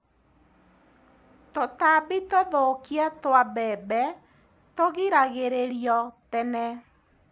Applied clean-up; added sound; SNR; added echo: none; none; none; none.